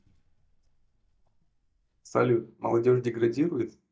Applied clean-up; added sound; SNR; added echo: neural mask model DeepFilterNet 3.